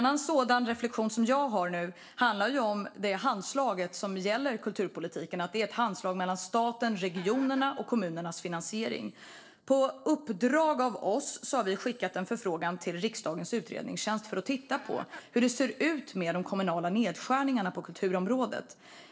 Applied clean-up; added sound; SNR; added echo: neural separator model SepFormer DNS4.